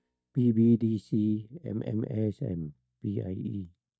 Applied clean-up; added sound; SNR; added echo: neural mask model DeepFilterNet 3.